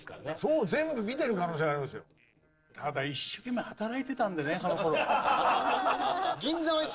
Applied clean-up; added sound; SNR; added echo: neural separator model SepFormer DNS4.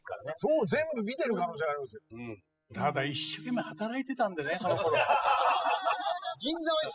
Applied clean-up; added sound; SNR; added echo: classical method spectral subtraction.